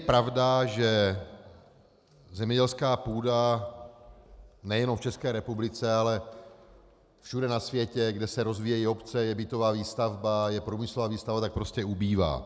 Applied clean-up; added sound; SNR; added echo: none; none; none; none.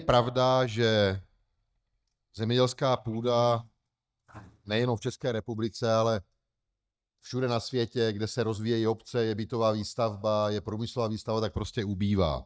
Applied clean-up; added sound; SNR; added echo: neural mask model DeepFilterNet 3.